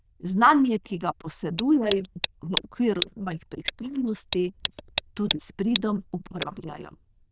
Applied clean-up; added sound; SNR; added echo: neural diffusion model UNIVERSE++.